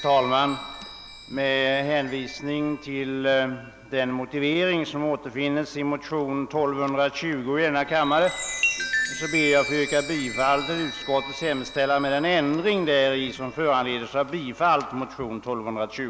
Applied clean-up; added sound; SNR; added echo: none; Chime; 11 dB; none.